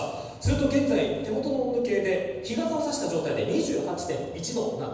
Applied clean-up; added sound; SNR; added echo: none; Bowed string instrument; 10 dB; reverberation time 1.1 s.